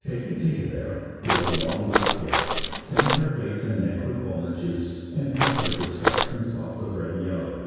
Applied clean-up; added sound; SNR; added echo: none; Walk, footsteps; -3 dB; reverberation time 2.0 s.